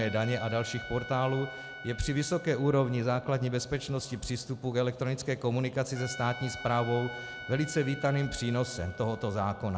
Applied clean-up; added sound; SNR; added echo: none; Trumpet; 14 dB; none.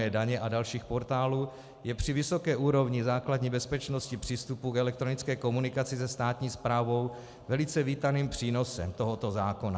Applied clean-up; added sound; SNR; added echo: none; none; none; none.